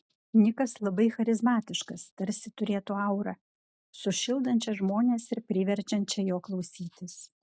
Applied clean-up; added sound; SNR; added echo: none; none; none; none.